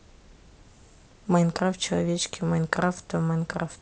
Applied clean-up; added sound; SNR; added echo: none; none; none; none.